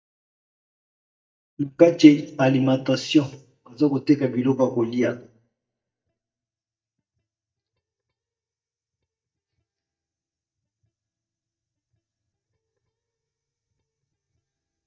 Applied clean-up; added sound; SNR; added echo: neural mask model DeepFilterNet 3.